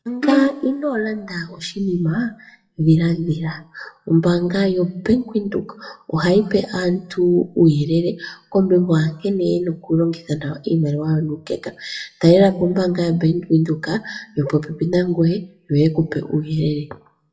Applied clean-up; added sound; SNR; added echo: classical method WPE with log-MMSE.